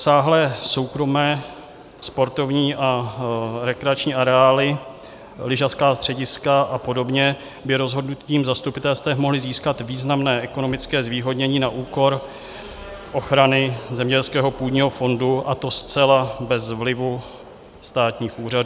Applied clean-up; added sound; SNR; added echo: none; none; none; none.